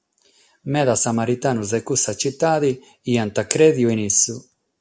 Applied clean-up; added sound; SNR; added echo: none; none; none; none.